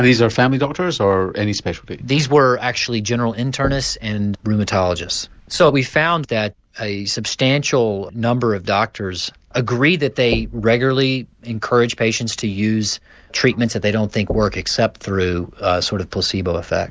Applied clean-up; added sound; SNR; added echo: none; Knock / Wood; 15 dB; none.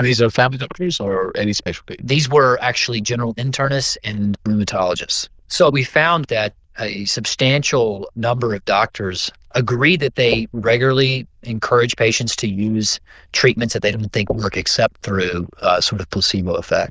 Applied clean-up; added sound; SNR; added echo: neural diffusion model UNIVERSE++.